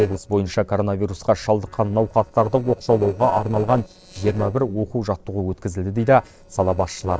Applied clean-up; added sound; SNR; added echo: neural separator model SepFormer DNS4.